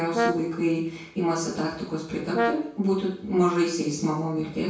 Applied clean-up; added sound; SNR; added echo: none; Brass instrument; 6 dB; reverberation time 0.6 s.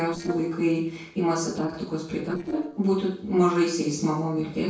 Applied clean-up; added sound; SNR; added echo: neural separator model SepFormer DNS4.